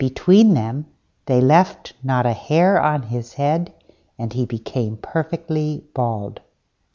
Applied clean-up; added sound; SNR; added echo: none; none; none; none.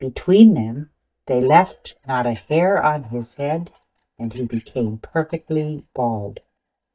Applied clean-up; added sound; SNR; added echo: neural mask model DeepFilterNet 3.